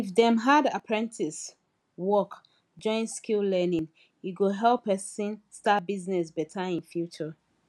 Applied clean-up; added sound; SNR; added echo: none; none; none; none.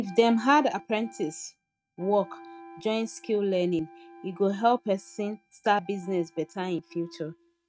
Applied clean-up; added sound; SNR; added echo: neural mask model RNNoise.